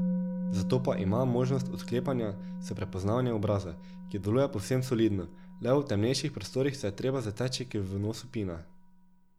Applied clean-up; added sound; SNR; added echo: none; Musical instrument; 7 dB; none.